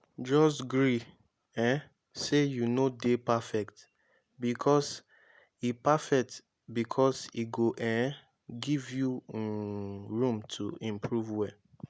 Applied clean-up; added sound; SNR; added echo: none; none; none; none.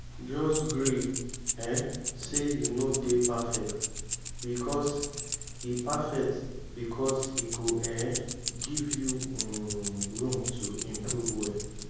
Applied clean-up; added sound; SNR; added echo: none; Keys jangling; 3 dB; reverberation time 1.3 s.